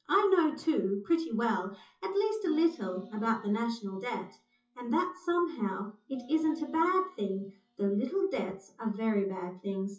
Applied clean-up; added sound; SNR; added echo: classical method WPE with log-MMSE.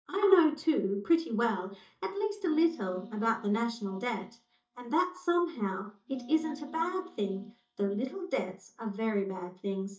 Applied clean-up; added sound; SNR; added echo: neural mask model DeepFilterNet 3.